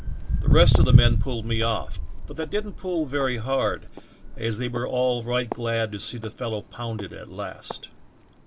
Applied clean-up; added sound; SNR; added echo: none; Walk, footsteps; -2 dB; none.